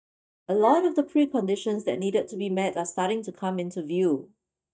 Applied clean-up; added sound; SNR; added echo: neural mask model DeepFilterNet 3.